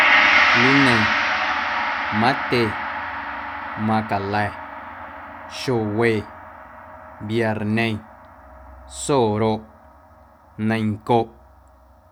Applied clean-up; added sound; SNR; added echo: none; Gong; 0 dB; none.